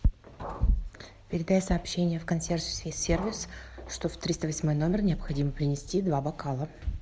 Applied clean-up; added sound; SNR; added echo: none; Liquid; 18 dB; none.